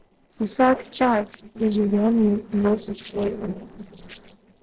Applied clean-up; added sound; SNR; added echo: neural separator model SepFormer DNS4.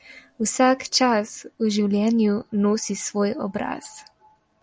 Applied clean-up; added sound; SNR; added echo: none; none; none; none.